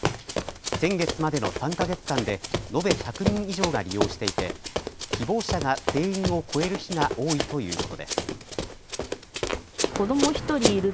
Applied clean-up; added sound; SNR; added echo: none; Run; 2 dB; none.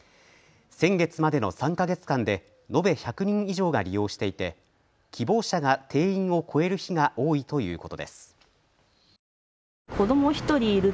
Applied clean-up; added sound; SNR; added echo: none; none; none; none.